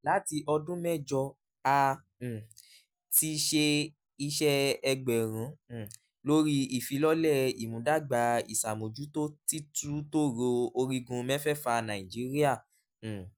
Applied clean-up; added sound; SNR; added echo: none; none; none; none.